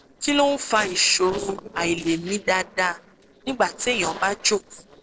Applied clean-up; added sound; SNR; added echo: neural separator model SepFormer DNS4.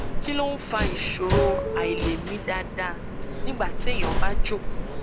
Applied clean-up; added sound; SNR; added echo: none; Subway, metro, underground; -5 dB; none.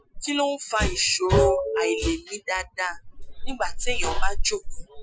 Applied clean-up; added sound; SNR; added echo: classical method Wiener filter.